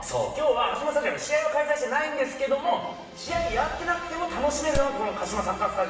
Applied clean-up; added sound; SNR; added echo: none; Wood; 6 dB; reverberation time 1.0 s.